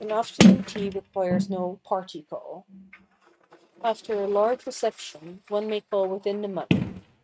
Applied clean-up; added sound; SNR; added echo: neural mask model RNNoise.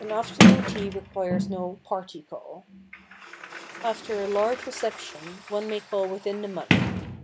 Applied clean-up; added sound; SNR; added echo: none; Sliding door; -4 dB; none.